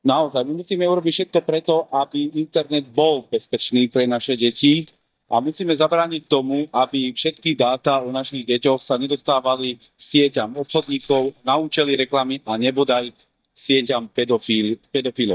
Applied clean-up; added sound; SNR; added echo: neural mask model DeepFilterNet 3.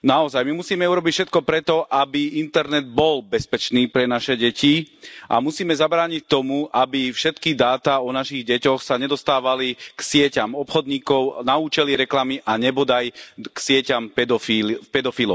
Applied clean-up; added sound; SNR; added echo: none; none; none; none.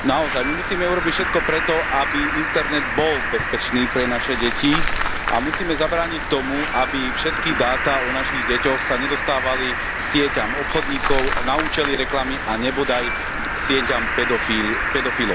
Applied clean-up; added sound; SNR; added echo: none; Cricket; 0 dB; none.